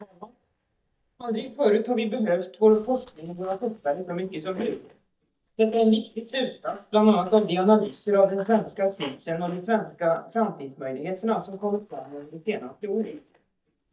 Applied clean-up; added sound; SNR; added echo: neural mask model DeepFilterNet 3.